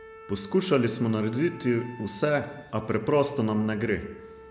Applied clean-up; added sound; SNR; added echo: none; Wind instrument, woodwind instrument; 19 dB; none.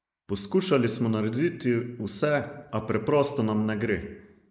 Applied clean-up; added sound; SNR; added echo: neural mask model Resemble Enhance denoiser.